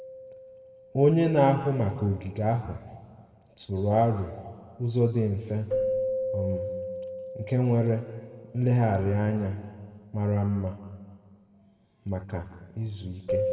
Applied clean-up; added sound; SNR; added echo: none; Keyboard (musical); 9 dB; reverberation time 1.6 s.